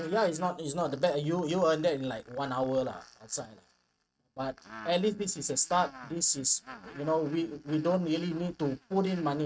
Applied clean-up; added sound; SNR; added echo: neural mask model RNNoise.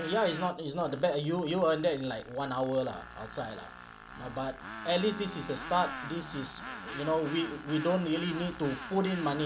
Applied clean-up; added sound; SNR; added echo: none; Tools; 11 dB; none.